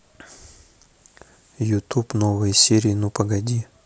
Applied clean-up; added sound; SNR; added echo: none; none; none; none.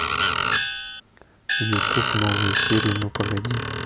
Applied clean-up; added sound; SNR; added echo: none; Screech + Gong; -2 dB; none.